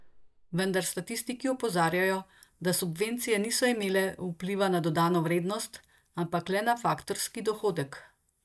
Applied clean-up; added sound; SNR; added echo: neural mask model DeepFilterNet 3.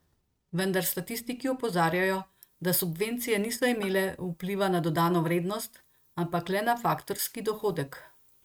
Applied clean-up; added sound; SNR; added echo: neural mask model RNNoise.